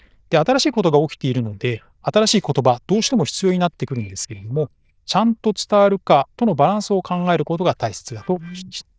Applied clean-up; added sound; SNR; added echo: neural diffusion model UNIVERSE++.